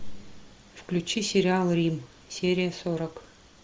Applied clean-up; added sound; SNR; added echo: none; none; none; none.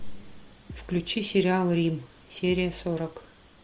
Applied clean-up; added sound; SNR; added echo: none; Bass drum; 15 dB; none.